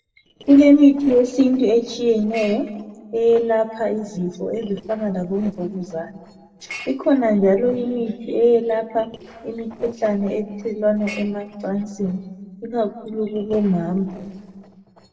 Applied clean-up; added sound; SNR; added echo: neural separator model SepFormer DNS4.